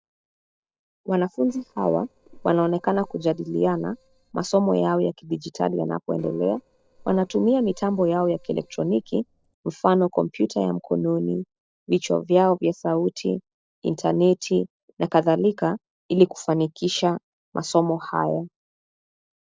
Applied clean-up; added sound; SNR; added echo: neural separator model SepFormer DNS4.